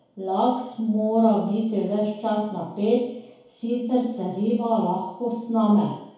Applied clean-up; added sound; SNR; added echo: none; none; none; reverberation time 2.0 s.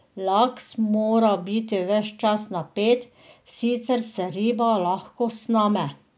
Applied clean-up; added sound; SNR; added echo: none; none; none; none.